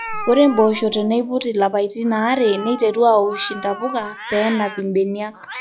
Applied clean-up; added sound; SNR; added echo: classical method log-MMSE.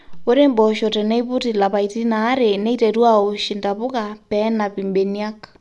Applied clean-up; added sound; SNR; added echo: none; none; none; none.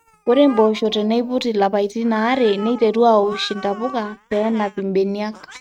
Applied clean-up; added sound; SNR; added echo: neural mask model RNNoise.